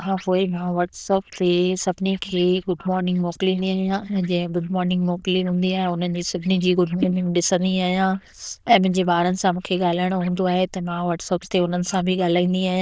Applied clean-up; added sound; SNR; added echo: neural diffusion model UNIVERSE++.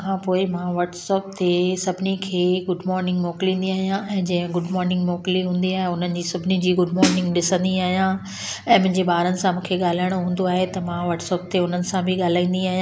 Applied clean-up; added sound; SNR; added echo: none; none; none; none.